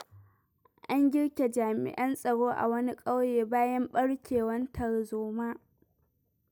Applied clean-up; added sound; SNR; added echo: none; none; none; none.